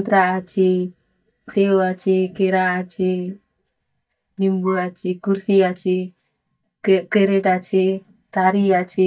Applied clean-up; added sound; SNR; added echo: neural mask model DeepFilterNet 3.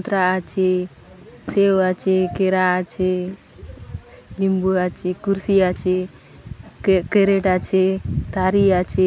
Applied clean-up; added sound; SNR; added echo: none; none; none; none.